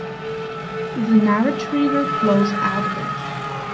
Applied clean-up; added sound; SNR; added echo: none; Race car, auto racing / Accelerating, revving, vroom; 4 dB; reverberation time 0.3 s.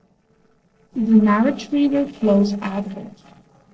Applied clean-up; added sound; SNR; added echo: neural separator model SepFormer DNS4.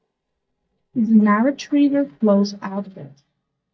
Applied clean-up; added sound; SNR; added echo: neural mask model DeepFilterNet 3.